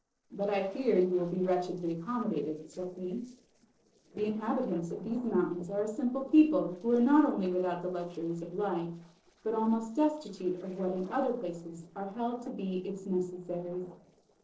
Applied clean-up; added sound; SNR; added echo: neural separator model SepFormer DNS4.